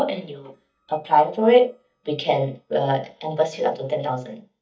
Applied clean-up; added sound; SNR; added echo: neural mask model DeepFilterNet 3.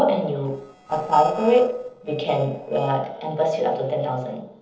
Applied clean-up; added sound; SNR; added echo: neural separator model SepFormer DNS4.